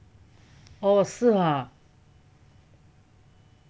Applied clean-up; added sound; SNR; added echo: none; none; none; none.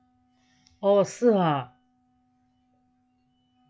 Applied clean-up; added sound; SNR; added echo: classical method log-MMSE.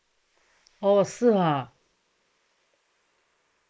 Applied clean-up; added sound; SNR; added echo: neural mask model Resemble Enhance denoiser.